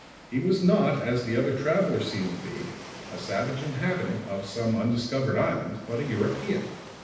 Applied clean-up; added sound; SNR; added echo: none; Waves, surf; 16 dB; reverberation time 0.9 s.